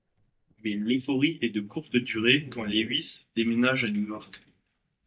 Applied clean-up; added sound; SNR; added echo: neural mask model DeepFilterNet 3.